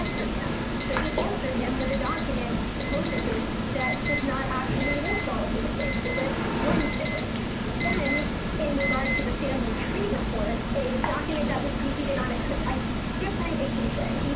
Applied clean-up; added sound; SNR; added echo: none; Alarm; -5 dB; none.